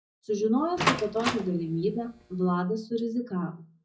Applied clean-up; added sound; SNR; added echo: none; Door; 4 dB; reverberation time 0.4 s.